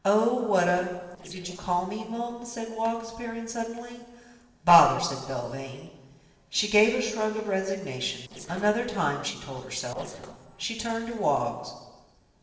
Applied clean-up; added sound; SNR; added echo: neural separator model SepFormer DNS4.